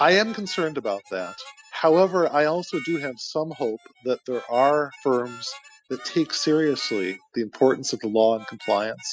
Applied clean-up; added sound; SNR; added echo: classical method spectral subtraction.